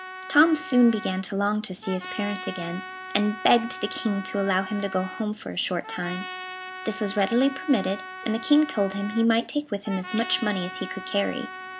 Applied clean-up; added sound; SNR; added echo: none; Trumpet; 12 dB; none.